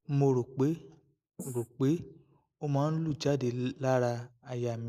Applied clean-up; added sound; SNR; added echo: neural mask model Resemble Enhance denoiser.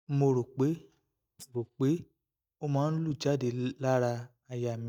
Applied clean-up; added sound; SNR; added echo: neural mask model DeepFilterNet 3.